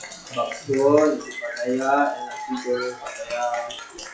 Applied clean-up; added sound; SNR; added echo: classical method log-MMSE.